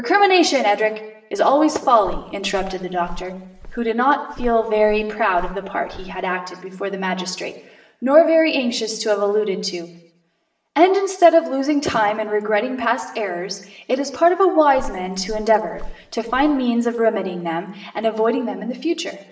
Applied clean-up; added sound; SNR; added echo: none; Walk, footsteps; 13 dB; reverberation time 0.8 s.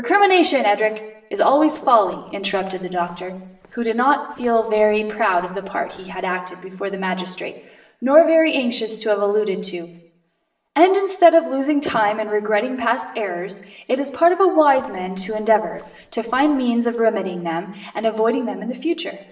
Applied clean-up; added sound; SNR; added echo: neural separator model SepFormer DNS4.